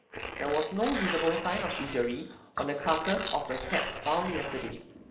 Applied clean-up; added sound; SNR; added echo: neural mask model Resemble Enhance denoiser.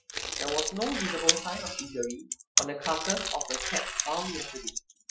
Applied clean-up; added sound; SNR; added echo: classical method Wiener filter.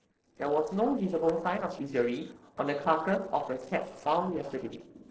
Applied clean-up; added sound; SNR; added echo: neural separator model SepFormer DNS4.